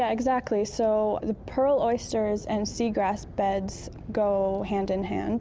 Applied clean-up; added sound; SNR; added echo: none; none; none; none.